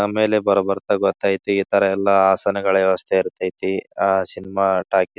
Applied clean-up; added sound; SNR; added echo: none; none; none; none.